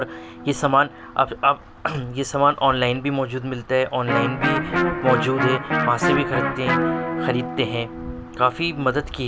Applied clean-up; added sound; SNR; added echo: none; Electric guitar; 3 dB; none.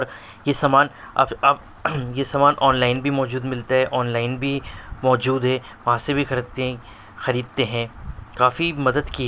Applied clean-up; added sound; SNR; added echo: none; none; none; none.